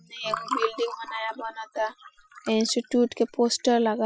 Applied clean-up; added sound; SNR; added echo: classical method Wiener filter.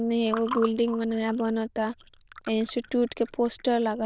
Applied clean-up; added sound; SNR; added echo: neural diffusion model UNIVERSE++.